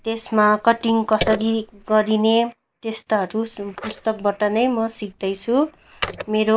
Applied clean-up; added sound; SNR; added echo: neural mask model Resemble Enhance denoiser.